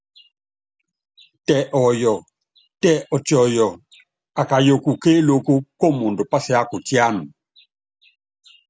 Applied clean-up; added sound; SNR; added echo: none; none; none; none.